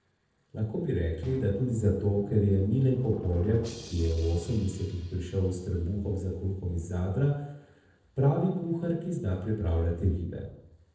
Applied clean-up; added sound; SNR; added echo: neural separator model SepFormer DNS4.